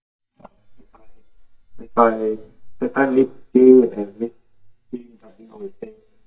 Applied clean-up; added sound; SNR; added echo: neural mask model DeepFilterNet 3.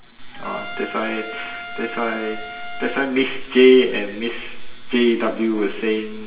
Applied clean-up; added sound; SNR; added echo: none; Trumpet; 14 dB; reverberation time 0.9 s.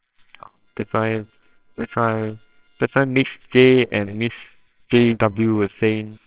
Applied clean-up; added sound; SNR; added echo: neural separator model SepFormer WHAMR!.